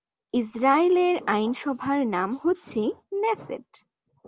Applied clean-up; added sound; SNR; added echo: none; none; none; none.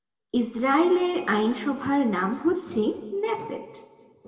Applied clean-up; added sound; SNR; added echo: none; none; none; reverberation time 1.6 s.